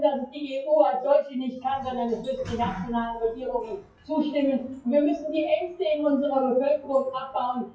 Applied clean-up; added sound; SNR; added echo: classical method WPE with log-MMSE.